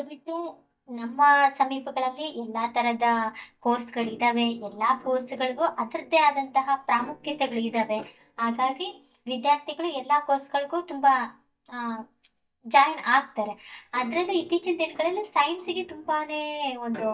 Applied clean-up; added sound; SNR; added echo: neural mask model DeepFilterNet 3.